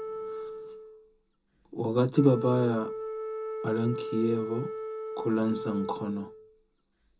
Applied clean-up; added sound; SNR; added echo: none; Wind instrument, woodwind instrument; 7 dB; reverberation time 0.2 s.